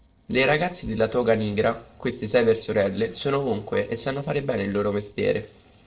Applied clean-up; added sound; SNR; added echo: neural separator model SepFormer DNS4.